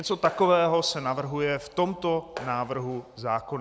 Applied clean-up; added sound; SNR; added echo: none; Clapping; 17 dB; none.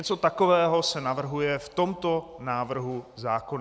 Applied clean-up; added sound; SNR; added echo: none; none; none; none.